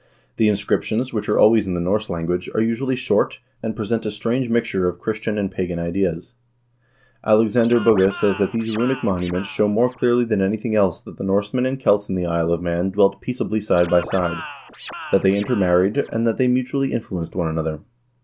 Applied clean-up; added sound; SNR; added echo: none; Scratching (performance technique); 15 dB; none.